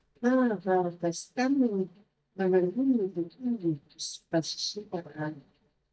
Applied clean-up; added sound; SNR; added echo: neural mask model DeepFilterNet 3.